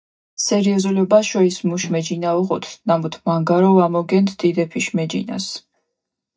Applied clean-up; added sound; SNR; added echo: neural mask model DeepFilterNet 3.